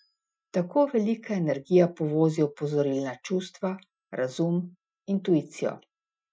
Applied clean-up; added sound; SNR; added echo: classical method Wiener filter.